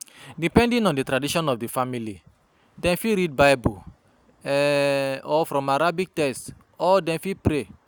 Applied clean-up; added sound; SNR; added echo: none; none; none; none.